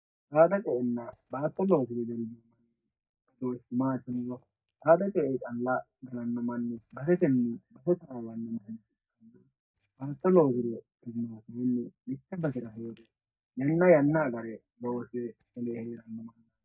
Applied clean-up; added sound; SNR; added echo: neural mask model DeepFilterNet 3.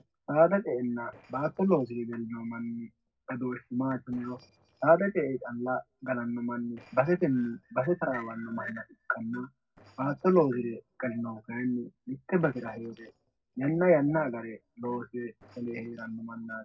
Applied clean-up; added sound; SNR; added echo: neural separator model SepFormer DNS4.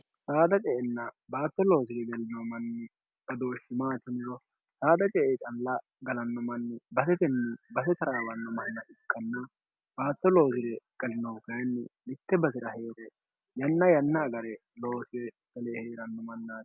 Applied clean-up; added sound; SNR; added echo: none; none; none; none.